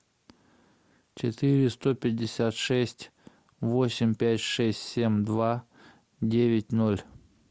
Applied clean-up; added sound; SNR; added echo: none; none; none; none.